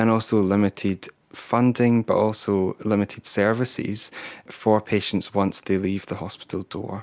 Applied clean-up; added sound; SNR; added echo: none; none; none; none.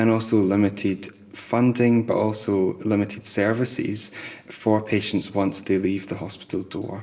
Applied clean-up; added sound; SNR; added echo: none; none; none; reverberation time 1.9 s.